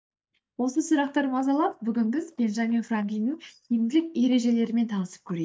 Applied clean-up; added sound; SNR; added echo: neural mask model DeepFilterNet 3.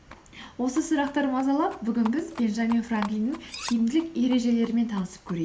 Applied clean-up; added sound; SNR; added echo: none; Cutlery, silverware + Livestock, farm animals, working animals; 17 dB; none.